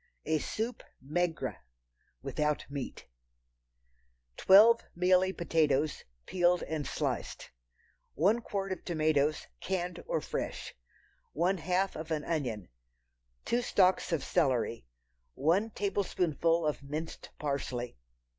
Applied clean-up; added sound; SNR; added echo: none; none; none; none.